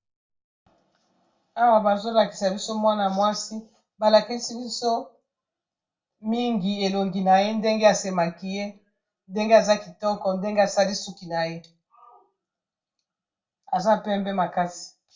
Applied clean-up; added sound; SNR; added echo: none; none; none; reverberation time 0.2 s.